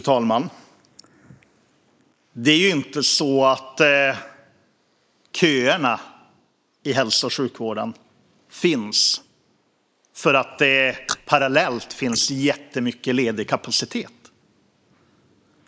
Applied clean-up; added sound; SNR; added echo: neural mask model Resemble Enhance denoiser.